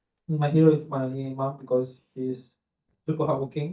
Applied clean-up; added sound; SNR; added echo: neural mask model DeepFilterNet 3.